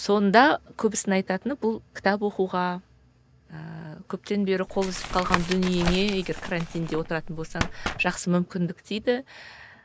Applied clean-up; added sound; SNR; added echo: none; Tap; 6 dB; none.